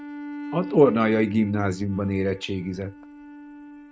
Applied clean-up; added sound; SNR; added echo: neural mask model RNNoise.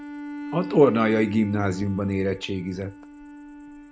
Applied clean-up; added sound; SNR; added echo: none; Cricket + Bowed string instrument; 12 dB; none.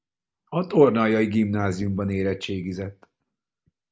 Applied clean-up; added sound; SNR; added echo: none; none; none; none.